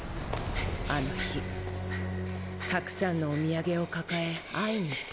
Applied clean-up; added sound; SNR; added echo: none; none; none; none.